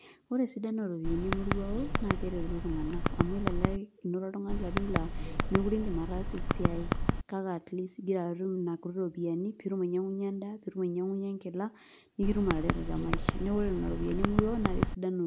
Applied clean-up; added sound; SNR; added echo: none; Typing; -2 dB; none.